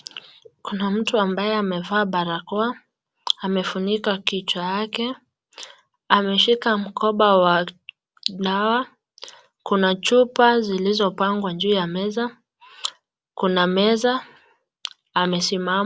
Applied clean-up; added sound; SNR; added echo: none; none; none; none.